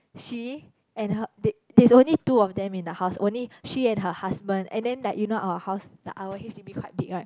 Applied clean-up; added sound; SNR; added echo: none; none; none; none.